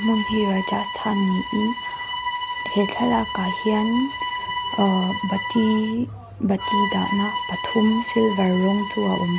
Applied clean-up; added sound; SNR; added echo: none; Bowed string instrument; 5 dB; none.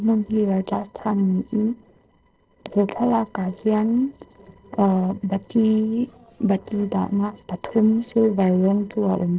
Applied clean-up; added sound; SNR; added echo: neural separator model SepFormer DNS4.